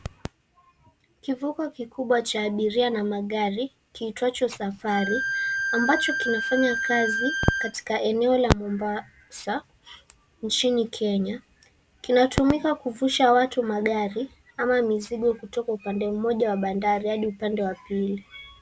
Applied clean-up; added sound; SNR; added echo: none; Bowed string instrument; 3 dB; none.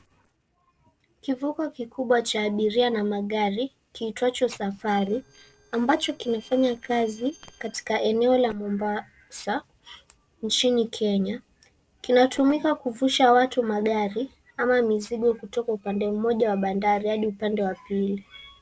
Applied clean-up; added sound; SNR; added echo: neural separator model SepFormer DNS4.